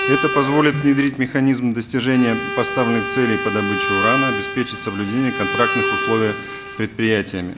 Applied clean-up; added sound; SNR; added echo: none; Bowed string instrument; 5 dB; none.